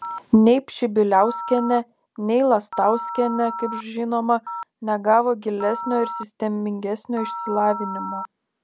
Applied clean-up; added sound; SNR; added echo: none; Telephone; 11 dB; none.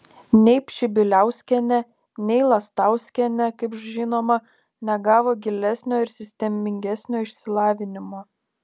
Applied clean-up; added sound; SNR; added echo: none; none; none; none.